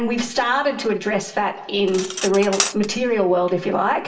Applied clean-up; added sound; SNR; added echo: none; Cutlery, silverware; 10 dB; reverberation time 0.3 s.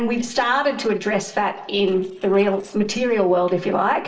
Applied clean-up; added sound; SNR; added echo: neural separator model SepFormer DNS4.